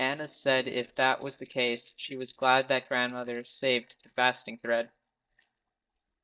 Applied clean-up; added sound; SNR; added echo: neural mask model DeepFilterNet 3.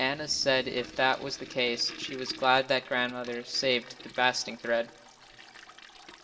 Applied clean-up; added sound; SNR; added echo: none; Toilet flush; 18 dB; reverberation time 1.7 s.